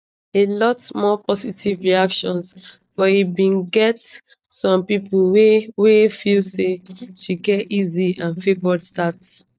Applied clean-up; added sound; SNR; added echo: neural mask model DeepFilterNet 3.